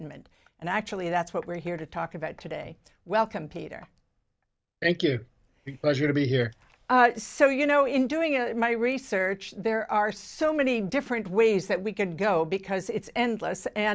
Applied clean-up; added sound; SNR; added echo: none; none; none; none.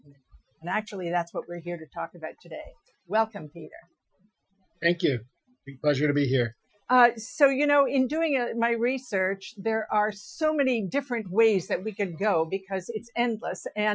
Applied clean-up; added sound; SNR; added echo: classical method Wiener filter.